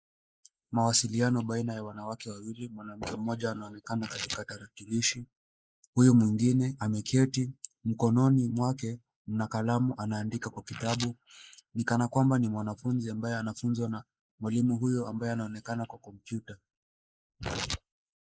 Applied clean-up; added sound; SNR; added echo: neural mask model Resemble Enhance denoiser.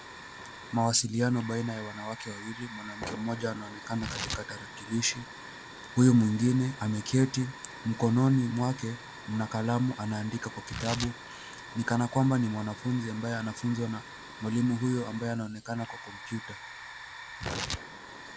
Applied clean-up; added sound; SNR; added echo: none; Tearing + Hiss / Fire; 12 dB; none.